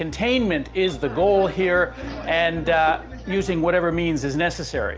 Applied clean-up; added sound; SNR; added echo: none; none; none; none.